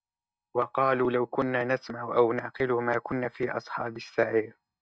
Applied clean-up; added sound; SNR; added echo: neural mask model DeepFilterNet 3.